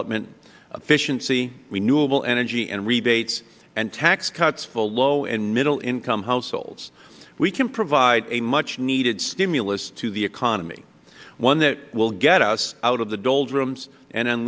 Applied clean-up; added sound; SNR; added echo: none; none; none; none.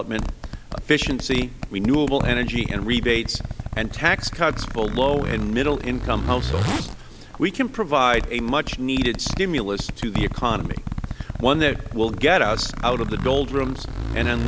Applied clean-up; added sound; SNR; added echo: none; Zipper (clothing); 5 dB; none.